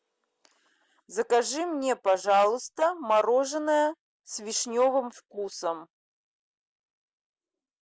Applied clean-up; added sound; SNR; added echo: none; none; none; none.